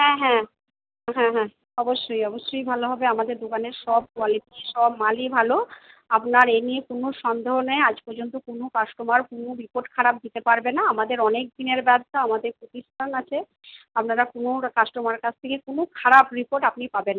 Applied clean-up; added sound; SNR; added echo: none; none; none; none.